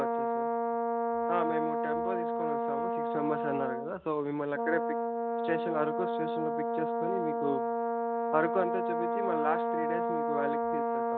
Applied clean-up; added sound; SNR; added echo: none; Brass instrument; -4 dB; none.